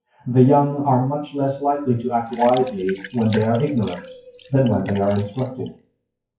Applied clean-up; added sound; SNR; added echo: classical method WPE with log-MMSE.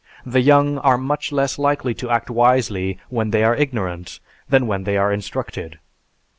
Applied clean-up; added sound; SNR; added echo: none; none; none; none.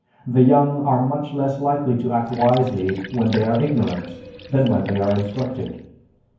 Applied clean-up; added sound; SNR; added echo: none; Liquid; 17 dB; reverberation time 0.9 s.